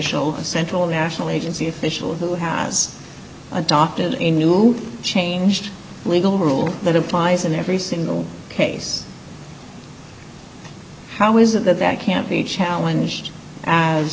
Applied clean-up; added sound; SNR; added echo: none; none; none; none.